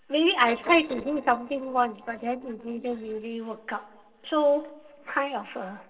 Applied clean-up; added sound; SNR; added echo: neural separator model SepFormer DNS4.